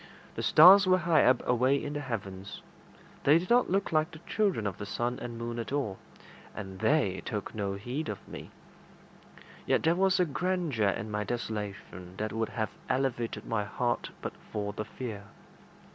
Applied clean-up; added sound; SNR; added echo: none; none; none; none.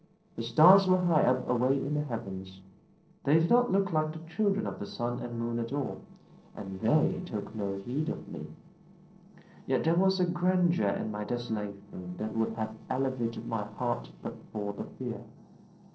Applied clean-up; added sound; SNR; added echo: neural separator model SepFormer DNS4.